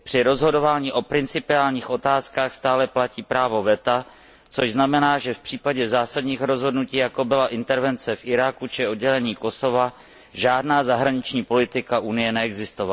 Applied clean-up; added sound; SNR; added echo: none; none; none; none.